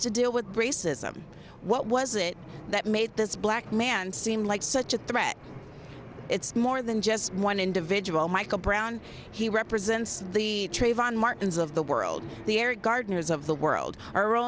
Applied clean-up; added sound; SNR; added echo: none; none; none; none.